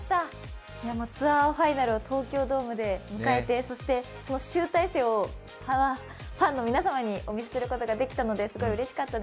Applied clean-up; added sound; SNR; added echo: none; none; none; none.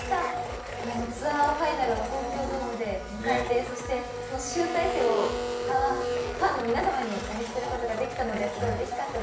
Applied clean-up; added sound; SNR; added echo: none; Domestic sounds, home sounds; 4 dB; reverberation time 0.6 s.